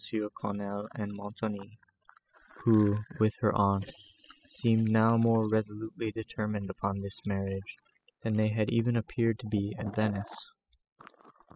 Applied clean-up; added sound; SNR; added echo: classical method spectral subtraction.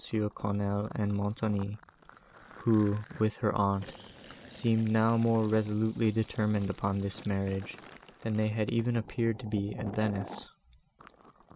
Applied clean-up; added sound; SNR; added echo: none; Fill (with liquid); 19 dB; none.